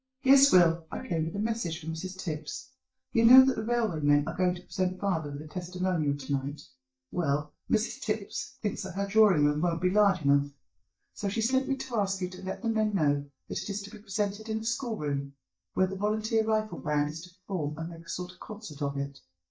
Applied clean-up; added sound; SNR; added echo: neural mask model DeepFilterNet 3.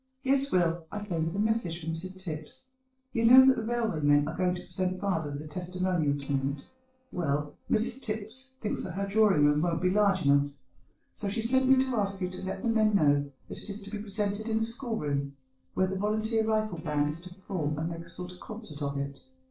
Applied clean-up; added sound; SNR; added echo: neural separator model SepFormer DNS4.